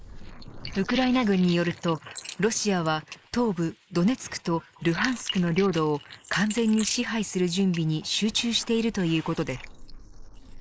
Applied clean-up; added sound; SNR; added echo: neural mask model Resemble Enhance denoiser.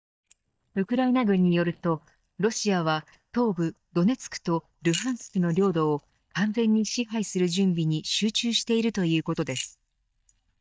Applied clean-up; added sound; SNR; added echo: neural mask model DeepFilterNet 3.